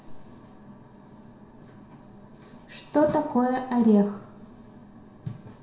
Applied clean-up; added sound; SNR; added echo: none; none; none; reverberation time 0.7 s.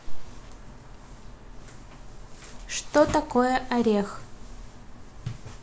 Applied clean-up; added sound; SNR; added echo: none; none; none; none.